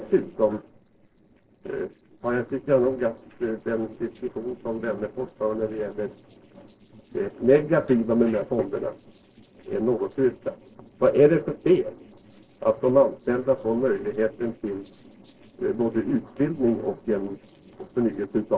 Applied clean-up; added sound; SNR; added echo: neural separator model SepFormer DNS4.